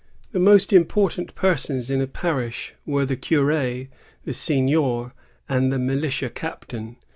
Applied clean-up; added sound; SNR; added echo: none; none; none; none.